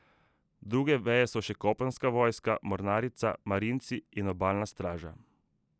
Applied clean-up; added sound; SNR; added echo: none; none; none; none.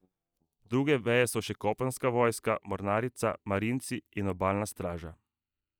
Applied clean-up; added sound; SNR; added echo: neural mask model DeepFilterNet 3.